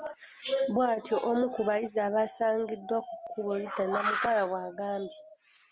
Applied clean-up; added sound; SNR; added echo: none; none; none; none.